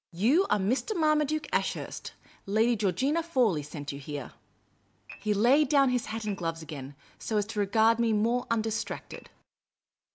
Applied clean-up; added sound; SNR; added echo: none; Dishes, pots, and pans / Glass; 19 dB; none.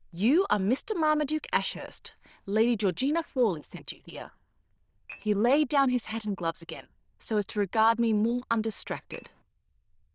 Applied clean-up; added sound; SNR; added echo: neural diffusion model UNIVERSE++.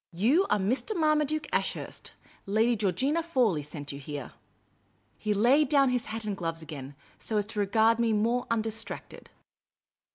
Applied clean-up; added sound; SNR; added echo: none; none; none; none.